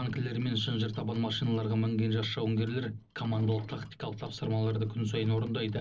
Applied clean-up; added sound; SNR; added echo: neural separator model SepFormer DNS4.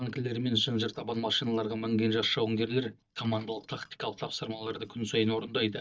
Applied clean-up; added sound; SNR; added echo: neural mask model DeepFilterNet 3.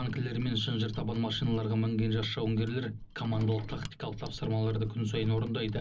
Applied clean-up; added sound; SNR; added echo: none; Mechanisms; 15 dB; reverberation time 0.4 s.